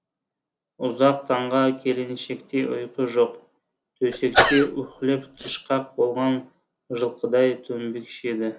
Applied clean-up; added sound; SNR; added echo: none; Sneeze / Cough; 0 dB; none.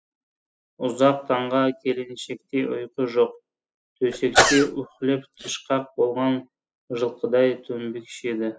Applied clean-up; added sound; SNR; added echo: classical method spectral subtraction.